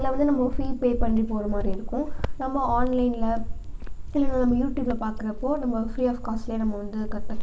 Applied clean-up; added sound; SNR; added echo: none; Cricket; 1 dB; none.